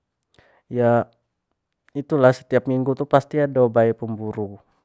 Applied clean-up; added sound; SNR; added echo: none; none; none; none.